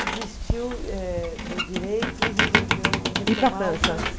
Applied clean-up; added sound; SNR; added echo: none; Squeak; -2 dB; none.